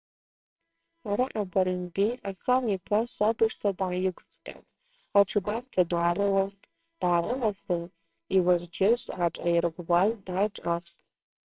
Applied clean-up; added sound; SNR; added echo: neural separator model SepFormer WHAMR!.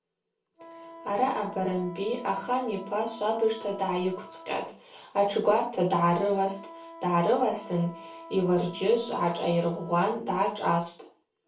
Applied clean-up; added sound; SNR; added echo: none; Wind instrument, woodwind instrument; 18 dB; reverberation time 0.3 s.